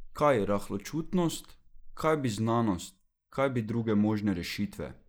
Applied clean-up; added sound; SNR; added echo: neural mask model Resemble Enhance denoiser.